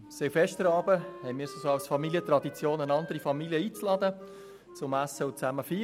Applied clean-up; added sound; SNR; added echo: none; Wind instrument, woodwind instrument; 18 dB; none.